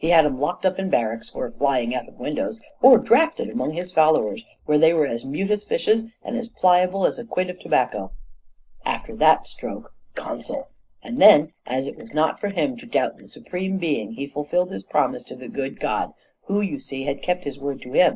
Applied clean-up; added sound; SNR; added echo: neural mask model Resemble Enhance denoiser.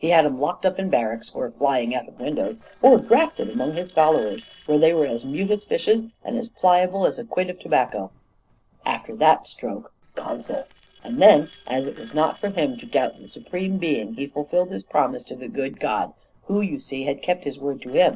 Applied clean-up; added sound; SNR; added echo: neural separator model SepFormer DNS4.